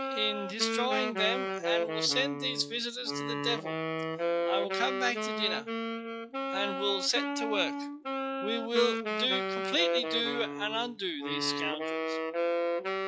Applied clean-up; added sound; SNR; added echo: classical method log-MMSE.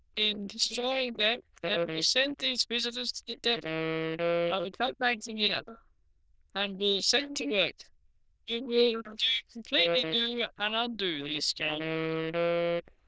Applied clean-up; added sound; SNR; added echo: neural diffusion model UNIVERSE++.